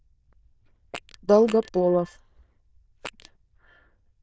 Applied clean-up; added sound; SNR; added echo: neural diffusion model UNIVERSE++.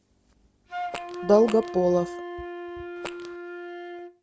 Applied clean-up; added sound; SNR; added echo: none; Wind instrument, woodwind instrument + Fart; 9 dB; none.